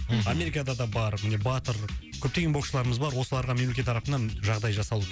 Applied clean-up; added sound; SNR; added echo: none; none; none; none.